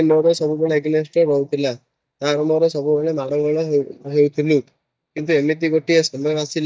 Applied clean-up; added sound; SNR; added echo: neural mask model DeepFilterNet 3.